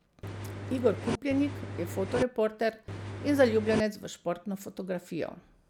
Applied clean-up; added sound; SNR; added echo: none; Engine; 6 dB; none.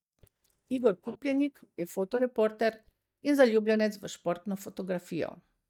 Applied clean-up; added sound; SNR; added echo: neural mask model DeepFilterNet 3.